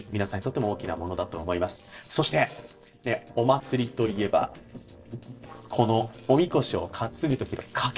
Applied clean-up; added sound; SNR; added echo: neural separator model SepFormer DNS4.